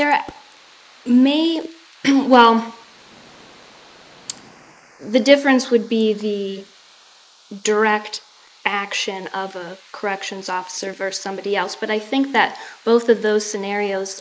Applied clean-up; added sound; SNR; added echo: neural mask model Resemble Enhance denoiser.